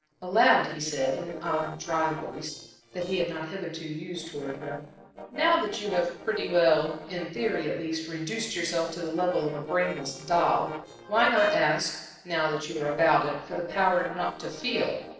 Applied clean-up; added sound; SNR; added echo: neural separator model SepFormer DNS4.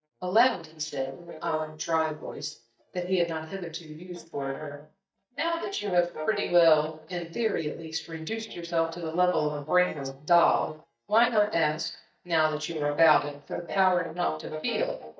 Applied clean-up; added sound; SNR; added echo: neural mask model DeepFilterNet 3.